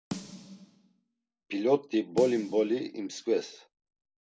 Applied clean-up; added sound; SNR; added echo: none; Snare drum; 15 dB; none.